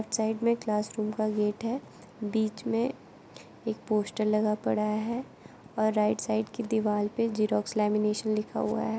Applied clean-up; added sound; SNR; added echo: none; none; none; none.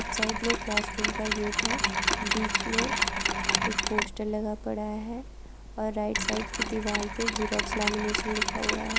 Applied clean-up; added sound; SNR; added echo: none; Mechanisms; -3 dB; none.